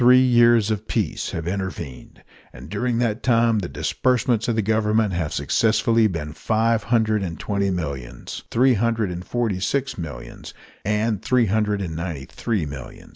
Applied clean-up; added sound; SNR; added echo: neural mask model Resemble Enhance denoiser.